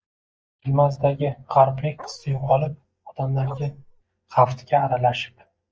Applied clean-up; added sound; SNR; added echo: neural mask model DeepFilterNet 3.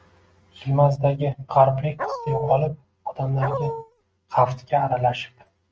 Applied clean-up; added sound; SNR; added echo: neural mask model RNNoise.